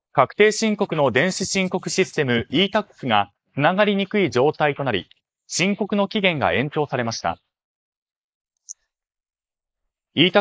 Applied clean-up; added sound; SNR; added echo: neural mask model Resemble Enhance denoiser.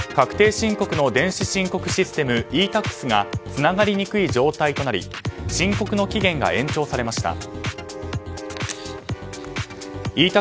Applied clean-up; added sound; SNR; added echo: none; Bowed string instrument; 15 dB; none.